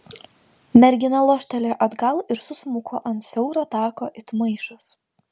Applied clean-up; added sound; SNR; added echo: none; none; none; none.